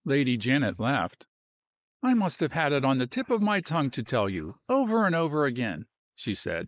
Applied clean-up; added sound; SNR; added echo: neural mask model Resemble Enhance denoiser.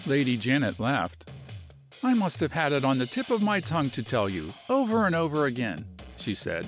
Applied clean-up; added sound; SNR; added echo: none; Drum kit; 17 dB; none.